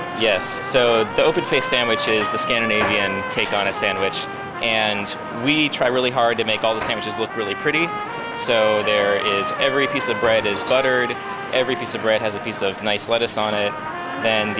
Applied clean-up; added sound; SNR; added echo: none; Trumpet; 8 dB; none.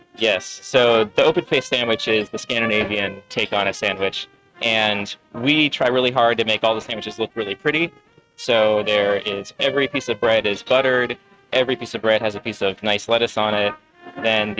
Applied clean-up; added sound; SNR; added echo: neural mask model RNNoise.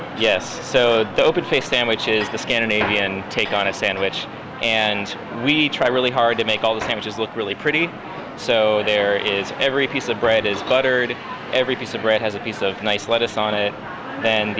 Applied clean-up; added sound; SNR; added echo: none; none; none; none.